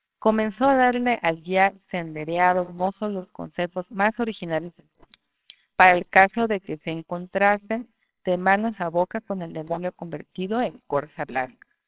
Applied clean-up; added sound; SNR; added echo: neural separator model SepFormer WHAMR!.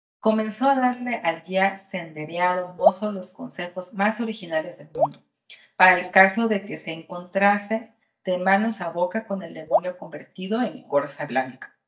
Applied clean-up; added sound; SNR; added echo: neural mask model DeepFilterNet 3.